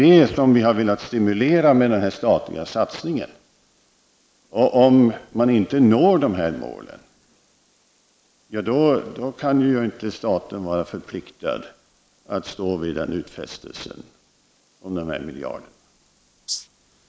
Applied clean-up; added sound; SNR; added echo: neural mask model Resemble Enhance denoiser.